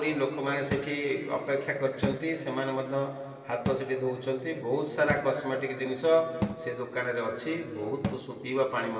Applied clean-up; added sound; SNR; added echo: none; Cupboard open or close / Drawer open or close; 10 dB; reverberation time 2.5 s.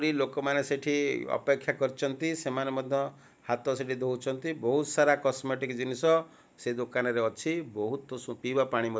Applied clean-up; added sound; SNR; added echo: none; none; none; none.